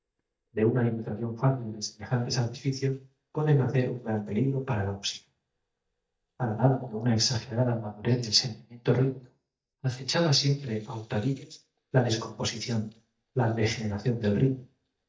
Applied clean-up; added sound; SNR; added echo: neural mask model DeepFilterNet 3.